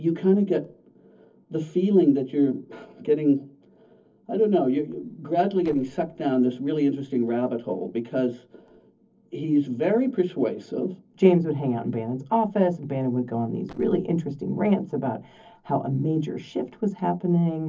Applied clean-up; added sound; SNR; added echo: neural separator model SepFormer DNS4.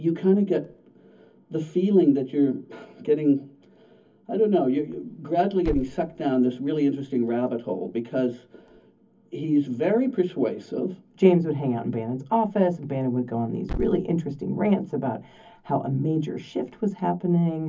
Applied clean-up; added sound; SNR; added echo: none; Thump, thud; 19 dB; reverberation time 0.3 s.